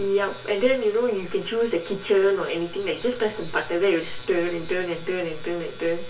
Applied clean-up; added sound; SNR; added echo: none; none; none; reverberation time 0.2 s.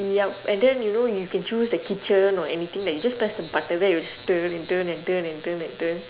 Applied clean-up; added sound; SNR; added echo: none; none; none; none.